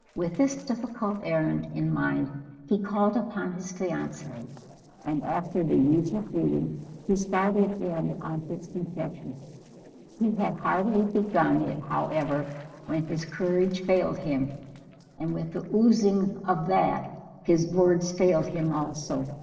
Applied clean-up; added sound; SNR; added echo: neural separator model SepFormer DNS4.